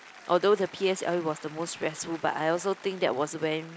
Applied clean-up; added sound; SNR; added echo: none; Applause / Cheering; 19 dB; none.